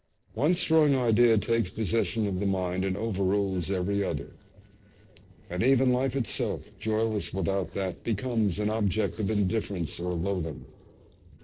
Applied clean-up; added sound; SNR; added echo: neural separator model SepFormer DNS4.